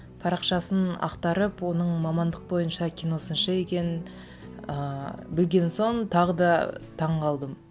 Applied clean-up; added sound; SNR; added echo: none; none; none; none.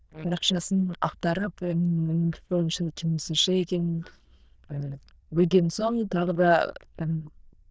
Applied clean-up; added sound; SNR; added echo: neural diffusion model UNIVERSE++.